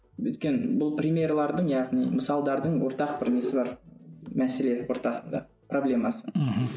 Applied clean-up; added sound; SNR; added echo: none; none; none; none.